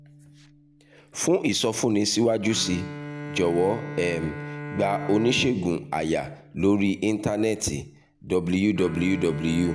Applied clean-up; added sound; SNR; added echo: none; Bowed string instrument; 13 dB; none.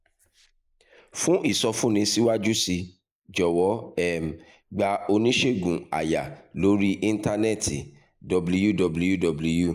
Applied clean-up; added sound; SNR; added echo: neural mask model Resemble Enhance denoiser.